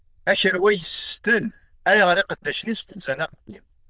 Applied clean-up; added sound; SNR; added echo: neural diffusion model UNIVERSE++.